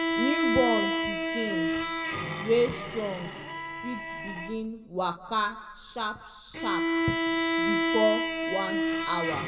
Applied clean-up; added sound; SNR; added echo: none; Bowed string instrument; -1 dB; reverberation time 1.5 s.